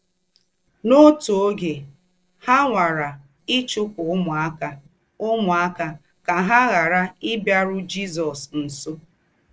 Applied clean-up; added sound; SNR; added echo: neural separator model SepFormer DNS4.